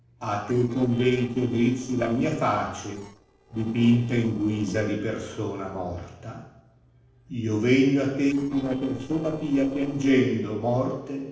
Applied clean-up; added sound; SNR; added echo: neural separator model SepFormer DNS4.